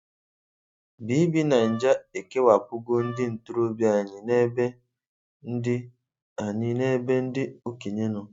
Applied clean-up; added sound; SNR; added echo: neural mask model RNNoise.